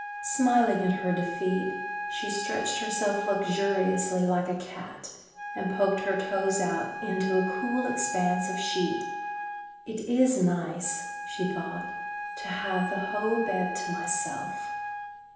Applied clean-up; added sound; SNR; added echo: none; Wind instrument, woodwind instrument; 6 dB; reverberation time 0.9 s.